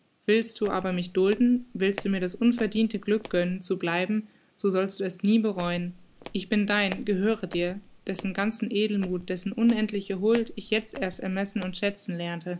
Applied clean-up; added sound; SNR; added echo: none; Walk, footsteps; 17 dB; none.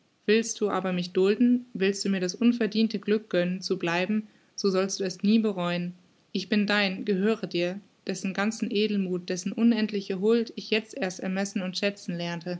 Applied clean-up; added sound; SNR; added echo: none; none; none; none.